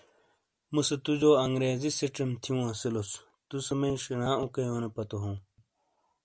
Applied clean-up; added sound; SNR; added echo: none; none; none; none.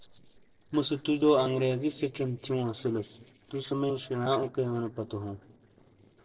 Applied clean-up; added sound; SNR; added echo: neural separator model SepFormer DNS4.